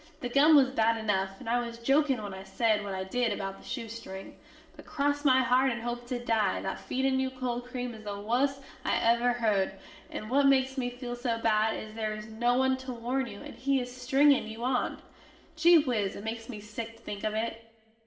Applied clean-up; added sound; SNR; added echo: none; none; none; reverberation time 1.5 s.